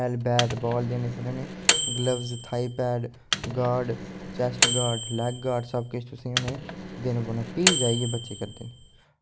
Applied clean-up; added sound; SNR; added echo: none; Microwave oven; 1 dB; none.